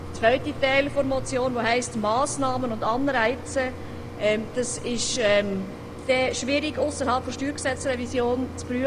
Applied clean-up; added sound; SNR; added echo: none; Mechanisms; 10 dB; none.